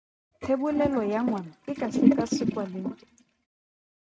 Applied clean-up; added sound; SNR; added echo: neural mask model RNNoise.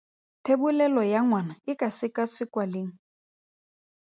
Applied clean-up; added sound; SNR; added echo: none; none; none; none.